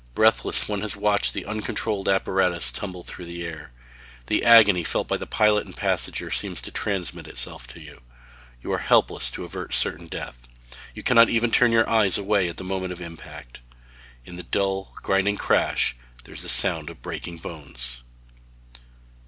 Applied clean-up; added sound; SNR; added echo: none; none; none; none.